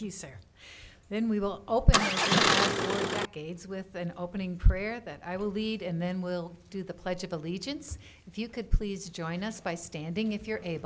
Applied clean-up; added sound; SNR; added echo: none; Engine starting; -4 dB; none.